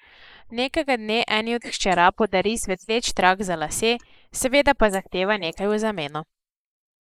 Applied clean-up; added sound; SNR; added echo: neural mask model Resemble Enhance denoiser.